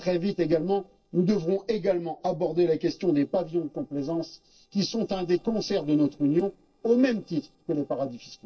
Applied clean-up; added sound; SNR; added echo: neural separator model SepFormer DNS4.